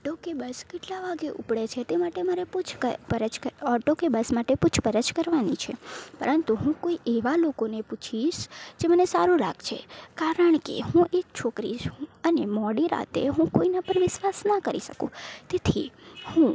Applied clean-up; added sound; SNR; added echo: none; none; none; none.